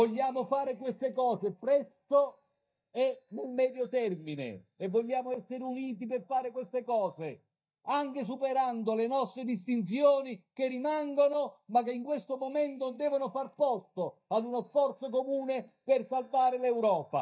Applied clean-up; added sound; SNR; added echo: neural mask model DeepFilterNet 3.